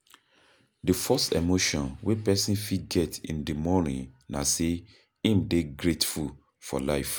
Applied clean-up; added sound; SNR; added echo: none; none; none; none.